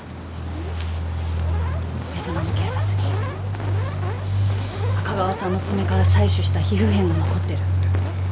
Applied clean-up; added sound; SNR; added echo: none; Fire; 12 dB; none.